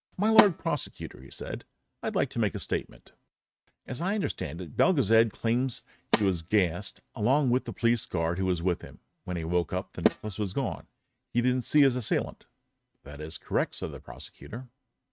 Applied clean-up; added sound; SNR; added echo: neural mask model RNNoise.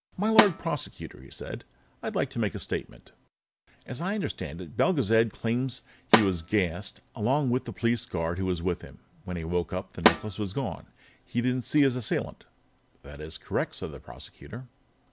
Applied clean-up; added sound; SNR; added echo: none; Snare drum; 0 dB; none.